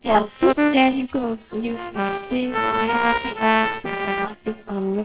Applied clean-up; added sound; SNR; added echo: neural separator model SepFormer WHAMR!.